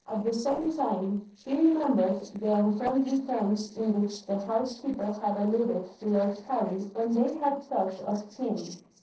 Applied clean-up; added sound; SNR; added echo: neural separator model SepFormer DNS4.